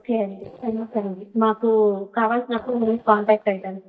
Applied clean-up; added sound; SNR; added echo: neural mask model DeepFilterNet 3.